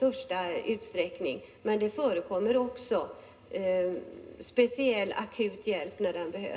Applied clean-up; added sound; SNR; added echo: none; none; none; reverberation time 0.2 s.